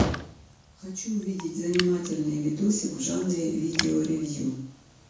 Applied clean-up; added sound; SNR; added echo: none; Raindrop; 12 dB; reverberation time 0.6 s.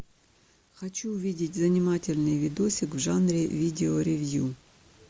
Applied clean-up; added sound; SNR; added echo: none; none; none; none.